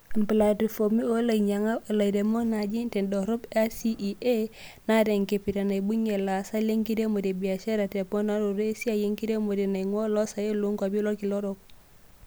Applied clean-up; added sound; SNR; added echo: none; none; none; none.